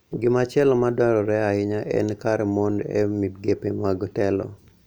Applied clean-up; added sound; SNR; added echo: none; none; none; none.